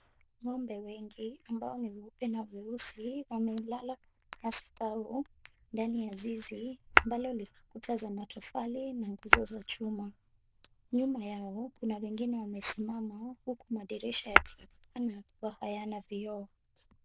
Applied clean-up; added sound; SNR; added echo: neural diffusion model UNIVERSE++.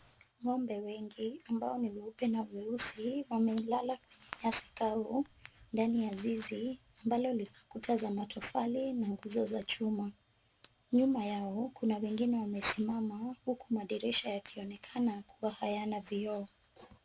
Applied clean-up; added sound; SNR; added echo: none; none; none; none.